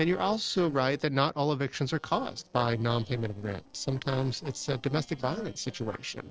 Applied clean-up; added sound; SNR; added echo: neural separator model SepFormer DNS4.